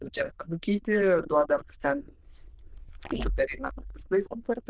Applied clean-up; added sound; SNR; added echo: neural diffusion model UNIVERSE++.